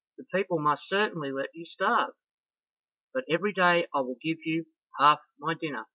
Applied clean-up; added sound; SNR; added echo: none; none; none; none.